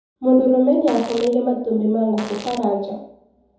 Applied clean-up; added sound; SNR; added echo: none; Fart; 17 dB; reverberation time 2.6 s.